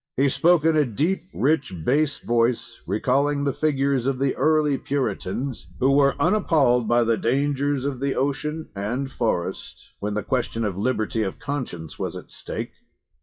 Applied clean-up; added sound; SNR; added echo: classical method WPE with log-MMSE.